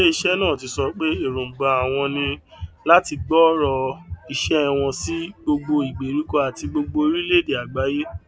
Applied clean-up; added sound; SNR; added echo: none; none; none; none.